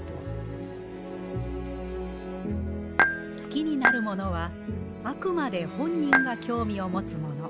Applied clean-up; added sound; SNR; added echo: none; Dishes, pots, and pans / Chink, clink; -5 dB; none.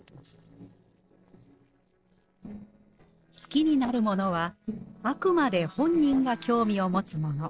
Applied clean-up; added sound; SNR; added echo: neural separator model SepFormer DNS4.